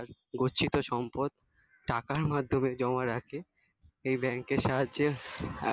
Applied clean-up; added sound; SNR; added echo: none; Bicycle bell; 3 dB; none.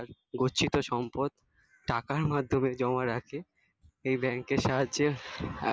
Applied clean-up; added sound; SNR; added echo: none; none; none; none.